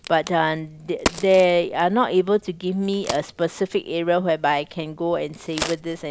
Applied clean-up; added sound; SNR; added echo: none; Crack; 13 dB; none.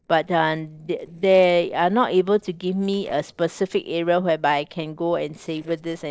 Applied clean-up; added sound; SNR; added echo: neural separator model SepFormer DNS4.